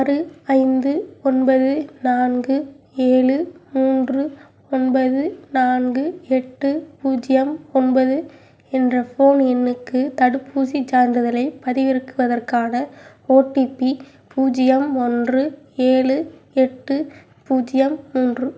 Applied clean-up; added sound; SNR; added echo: none; none; none; none.